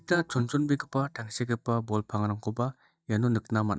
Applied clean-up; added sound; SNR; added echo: neural mask model DeepFilterNet 3.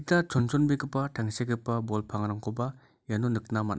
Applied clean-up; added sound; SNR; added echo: none; none; none; none.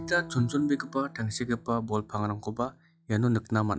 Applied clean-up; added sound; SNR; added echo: classical method log-MMSE.